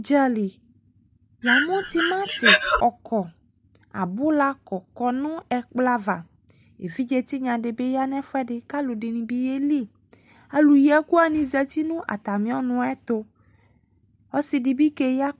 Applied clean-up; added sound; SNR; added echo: none; Breathing; -3 dB; none.